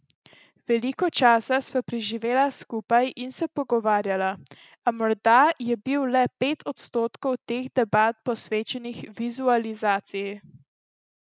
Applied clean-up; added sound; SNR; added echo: none; none; none; none.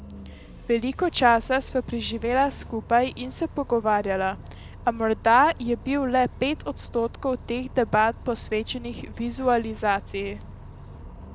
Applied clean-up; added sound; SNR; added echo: none; Bus; 15 dB; none.